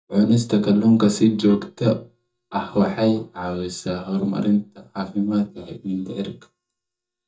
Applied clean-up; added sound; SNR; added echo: neural mask model DeepFilterNet 3.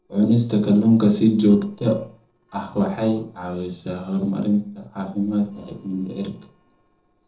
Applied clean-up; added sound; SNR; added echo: neural separator model SepFormer DNS4.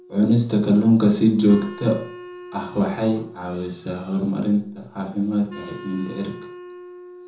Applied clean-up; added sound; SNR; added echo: none; Wind instrument, woodwind instrument; 18 dB; reverberation time 0.6 s.